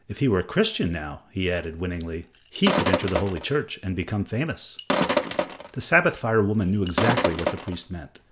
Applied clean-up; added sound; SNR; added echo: none; Sink (filling or washing); 2 dB; none.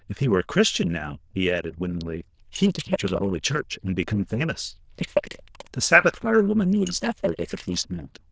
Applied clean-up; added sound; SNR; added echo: neural diffusion model UNIVERSE++.